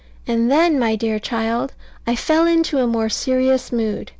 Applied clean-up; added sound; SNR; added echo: none; none; none; none.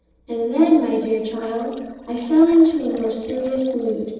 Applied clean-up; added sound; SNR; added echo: neural separator model SepFormer DNS4.